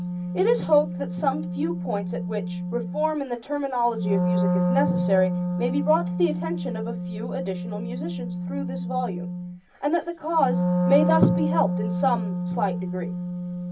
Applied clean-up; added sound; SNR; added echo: none; Wind instrument, woodwind instrument; 0 dB; reverberation time 0.4 s.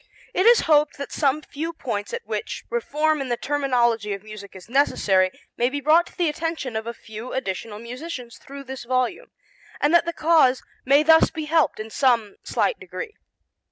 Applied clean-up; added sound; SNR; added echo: none; none; none; none.